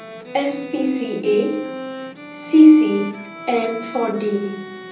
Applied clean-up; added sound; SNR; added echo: none; Bowed string instrument; 14 dB; reverberation time 0.6 s.